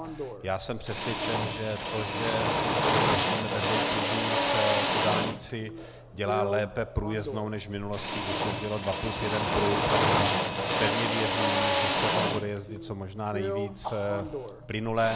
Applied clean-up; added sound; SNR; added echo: none; Drill; -3 dB; none.